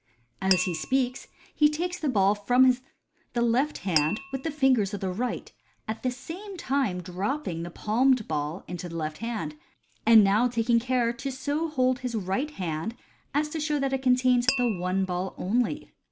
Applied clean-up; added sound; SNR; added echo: none; Glass; 9 dB; none.